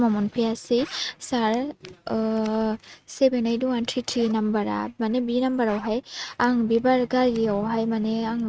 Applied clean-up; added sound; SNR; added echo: neural mask model RNNoise.